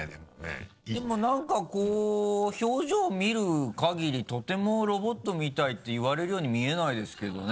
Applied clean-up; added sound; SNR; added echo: neural separator model SepFormer DNS4.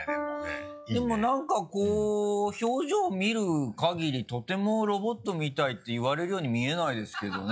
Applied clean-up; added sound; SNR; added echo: classical method log-MMSE.